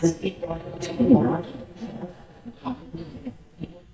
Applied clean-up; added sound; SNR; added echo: neural mask model DeepFilterNet 3.